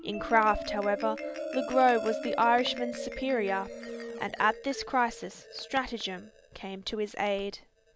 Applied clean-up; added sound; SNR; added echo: none; Marimba, xylophone; 9 dB; none.